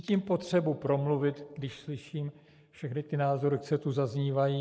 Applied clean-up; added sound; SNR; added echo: neural mask model Resemble Enhance denoiser.